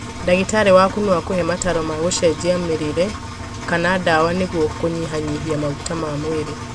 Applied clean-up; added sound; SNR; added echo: none; Engine; 10 dB; none.